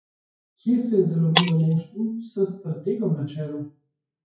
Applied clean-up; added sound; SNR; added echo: classical method WPE with log-MMSE.